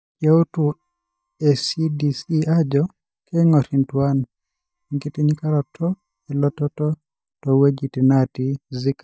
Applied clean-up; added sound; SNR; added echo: neural mask model DeepFilterNet 3.